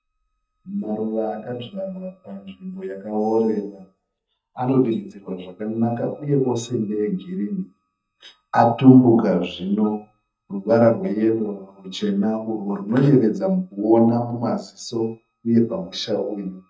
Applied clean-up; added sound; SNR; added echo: neural mask model DeepFilterNet 3.